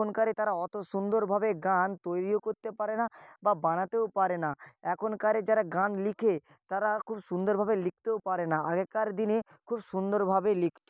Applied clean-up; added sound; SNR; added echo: none; none; none; none.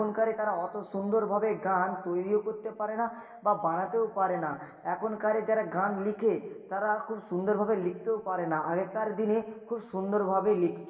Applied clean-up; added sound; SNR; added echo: none; none; none; reverberation time 1.3 s.